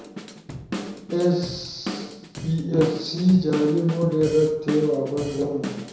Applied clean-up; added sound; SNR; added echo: none; Drum / Drum kit; 11 dB; reverberation time 1.0 s.